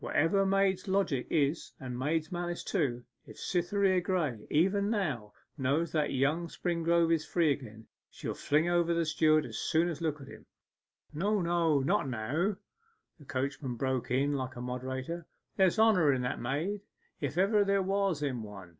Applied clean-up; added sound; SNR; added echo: none; none; none; none.